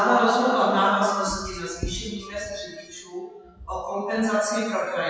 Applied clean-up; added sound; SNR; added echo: classical method WPE with log-MMSE.